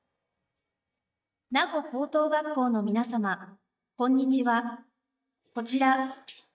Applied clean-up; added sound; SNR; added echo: neural mask model DeepFilterNet 3.